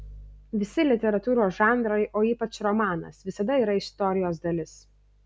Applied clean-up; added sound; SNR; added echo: none; none; none; none.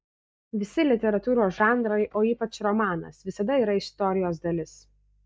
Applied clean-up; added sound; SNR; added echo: neural mask model DeepFilterNet 3.